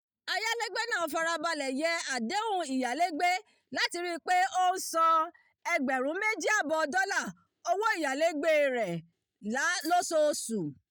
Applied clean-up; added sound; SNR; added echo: neural mask model DeepFilterNet 3.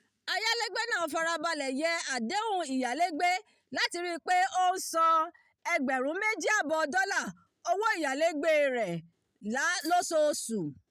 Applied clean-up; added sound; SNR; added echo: none; Rattle (instrument); 19 dB; none.